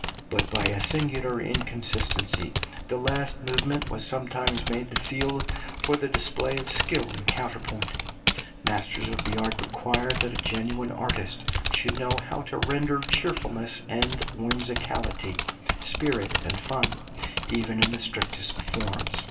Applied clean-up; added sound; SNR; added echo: none; Typing; 0 dB; reverberation time 2.7 s.